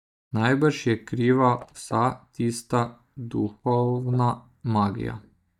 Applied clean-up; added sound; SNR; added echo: neural mask model DeepFilterNet 3.